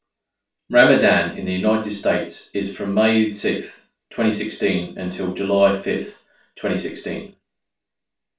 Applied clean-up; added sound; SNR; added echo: none; none; none; reverberation time 0.3 s.